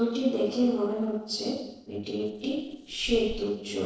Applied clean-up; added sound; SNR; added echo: neural separator model SepFormer DNS4.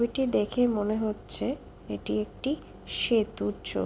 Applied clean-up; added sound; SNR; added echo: none; none; none; none.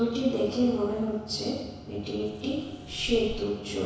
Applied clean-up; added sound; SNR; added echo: none; Fireworks; 13 dB; reverberation time 1.1 s.